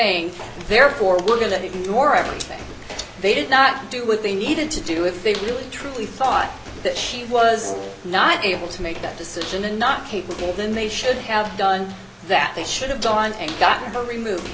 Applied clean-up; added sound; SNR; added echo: none; Brass instrument + Walk, footsteps; 14 dB; none.